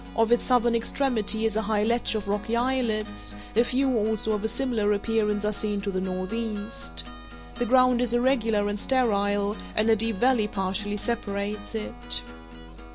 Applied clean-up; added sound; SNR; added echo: none; Acoustic guitar; 15 dB; none.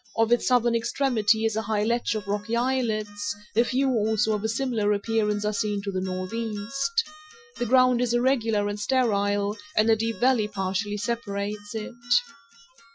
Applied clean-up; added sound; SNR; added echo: classical method Wiener filter.